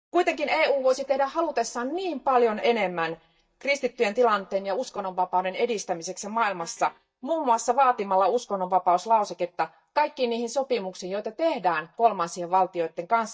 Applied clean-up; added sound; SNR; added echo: neural mask model DeepFilterNet 3.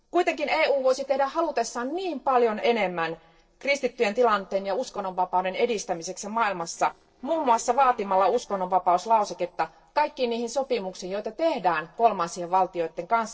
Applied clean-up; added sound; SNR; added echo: neural separator model SepFormer DNS4.